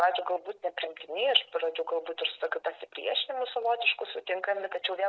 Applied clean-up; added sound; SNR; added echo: none; none; none; none.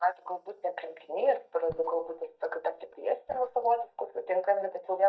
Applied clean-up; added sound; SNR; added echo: neural mask model DeepFilterNet 3.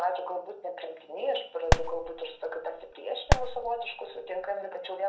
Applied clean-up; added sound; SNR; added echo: none; Fireworks; -4 dB; reverberation time 0.5 s.